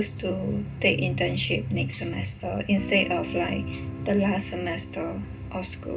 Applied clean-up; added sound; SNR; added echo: none; Guitar; 14 dB; reverberation time 0.2 s.